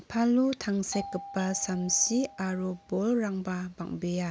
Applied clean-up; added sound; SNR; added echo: none; Doorbell; 16 dB; none.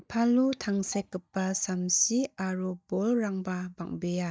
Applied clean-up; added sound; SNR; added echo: neural mask model DeepFilterNet 3.